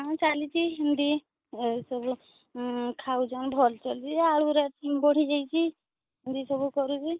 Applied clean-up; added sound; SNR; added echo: neural mask model Resemble Enhance denoiser.